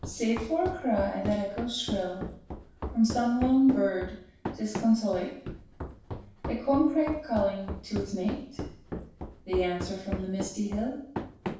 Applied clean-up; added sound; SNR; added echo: none; Run; 9 dB; reverberation time 0.7 s.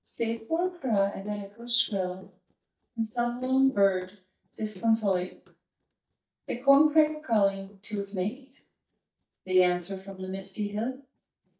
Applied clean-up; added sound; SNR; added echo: neural mask model DeepFilterNet 3.